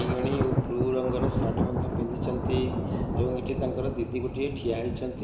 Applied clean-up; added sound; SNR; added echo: none; Thunder; -1 dB; reverberation time 1.0 s.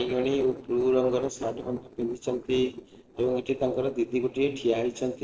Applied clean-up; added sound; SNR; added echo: neural separator model SepFormer DNS4.